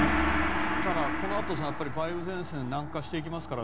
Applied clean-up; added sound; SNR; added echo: none; Gong; -3 dB; none.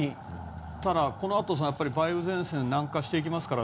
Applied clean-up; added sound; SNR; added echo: none; none; none; none.